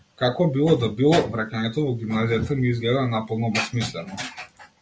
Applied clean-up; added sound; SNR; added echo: none; none; none; none.